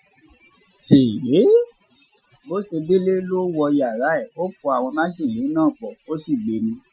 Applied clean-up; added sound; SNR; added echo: classical method Wiener filter.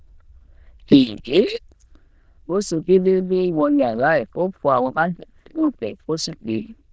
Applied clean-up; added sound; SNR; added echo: neural diffusion model UNIVERSE++.